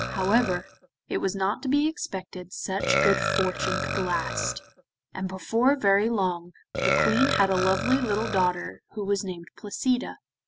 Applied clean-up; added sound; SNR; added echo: none; Burping, eructation; 4 dB; none.